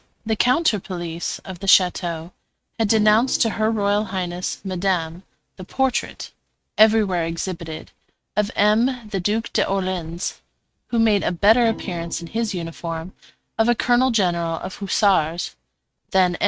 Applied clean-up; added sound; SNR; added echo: neural mask model RNNoise.